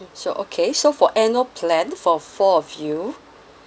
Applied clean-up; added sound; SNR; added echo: none; none; none; none.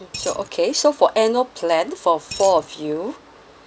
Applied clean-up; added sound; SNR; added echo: none; Coin (dropping); 11 dB; none.